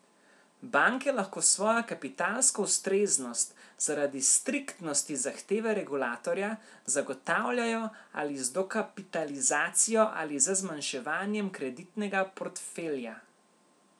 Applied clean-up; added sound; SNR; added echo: none; none; none; none.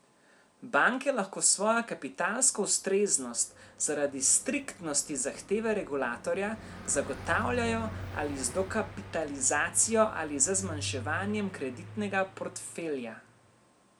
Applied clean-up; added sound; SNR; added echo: none; Car passing by; 15 dB; none.